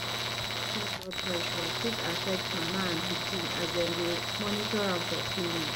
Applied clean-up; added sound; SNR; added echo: none; Tools; -3 dB; none.